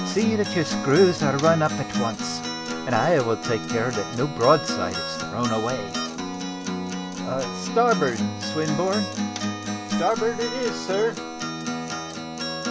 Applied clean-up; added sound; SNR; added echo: none; Acoustic guitar; 4 dB; none.